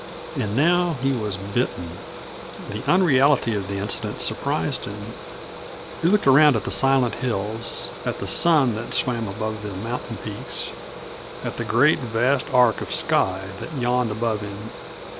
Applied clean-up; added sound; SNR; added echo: none; Mechanical fan; 12 dB; none.